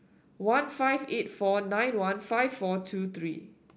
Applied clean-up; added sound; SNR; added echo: none; none; none; none.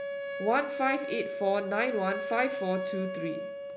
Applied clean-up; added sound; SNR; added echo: none; Wind instrument, woodwind instrument; 4 dB; none.